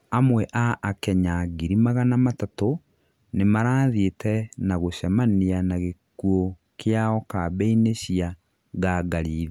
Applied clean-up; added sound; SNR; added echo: none; none; none; none.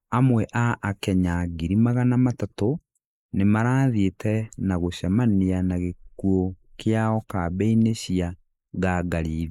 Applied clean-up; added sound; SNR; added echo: neural mask model Resemble Enhance denoiser.